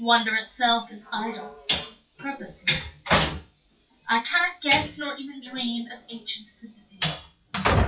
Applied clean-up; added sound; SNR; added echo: classical method WPE with log-MMSE.